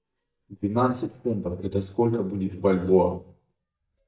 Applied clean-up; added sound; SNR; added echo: neural mask model DeepFilterNet 3.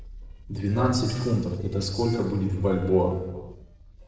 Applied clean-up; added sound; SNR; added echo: neural separator model SepFormer DNS4.